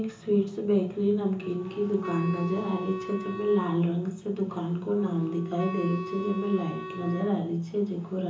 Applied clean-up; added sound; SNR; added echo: none; Wind instrument, woodwind instrument; 10 dB; reverberation time 0.8 s.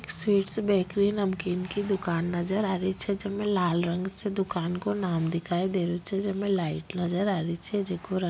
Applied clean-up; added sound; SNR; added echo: none; none; none; none.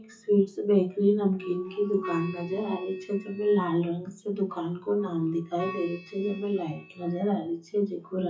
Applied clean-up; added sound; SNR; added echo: classical method WPE with log-MMSE.